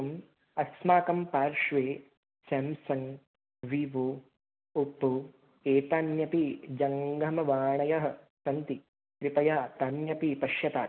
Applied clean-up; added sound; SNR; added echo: none; none; none; none.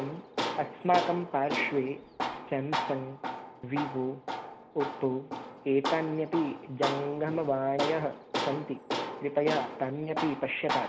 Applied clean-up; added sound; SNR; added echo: none; Tools; 5 dB; none.